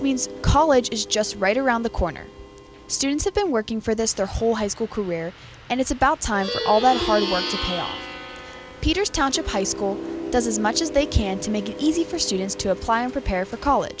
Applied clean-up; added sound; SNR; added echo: none; Plucked string instrument; 10 dB; none.